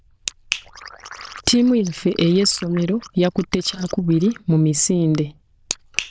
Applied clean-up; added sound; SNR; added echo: neural diffusion model UNIVERSE++.